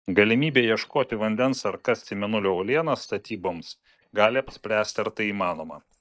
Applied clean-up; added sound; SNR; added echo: neural mask model DeepFilterNet 3.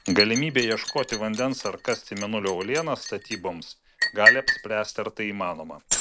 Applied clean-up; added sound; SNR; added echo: none; Liquid; 1 dB; none.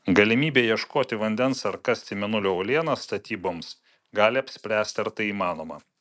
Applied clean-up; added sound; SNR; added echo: none; none; none; none.